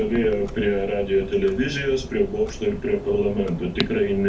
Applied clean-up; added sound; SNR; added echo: none; Clock; 11 dB; reverberation time 0.2 s.